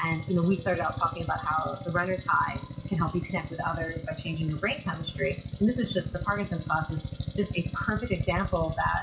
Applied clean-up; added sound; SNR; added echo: classical method WPE with log-MMSE.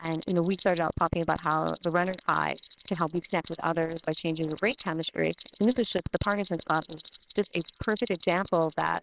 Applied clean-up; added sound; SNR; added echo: neural separator model SepFormer WHAMR!.